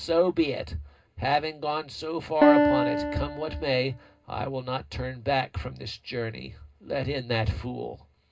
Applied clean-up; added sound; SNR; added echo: none; Piano; -2 dB; reverberation time 0.2 s.